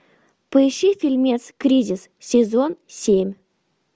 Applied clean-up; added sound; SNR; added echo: none; none; none; none.